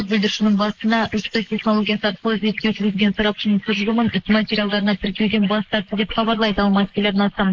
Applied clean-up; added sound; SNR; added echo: neural mask model Resemble Enhance denoiser.